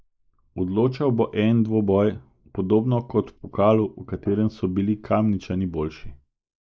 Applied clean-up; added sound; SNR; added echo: neural mask model Resemble Enhance denoiser.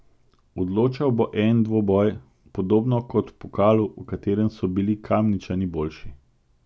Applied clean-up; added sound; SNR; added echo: none; none; none; none.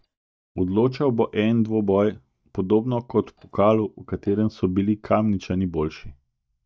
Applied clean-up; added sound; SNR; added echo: neural mask model DeepFilterNet 3.